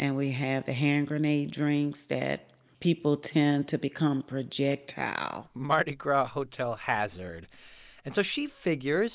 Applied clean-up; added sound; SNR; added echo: none; none; none; none.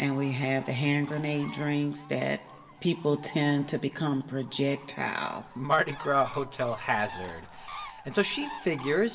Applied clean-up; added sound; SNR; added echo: none; Bird; 16 dB; reverberation time 1.5 s.